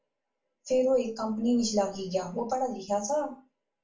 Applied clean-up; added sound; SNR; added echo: none; none; none; reverberation time 0.3 s.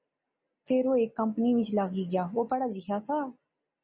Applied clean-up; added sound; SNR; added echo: none; none; none; none.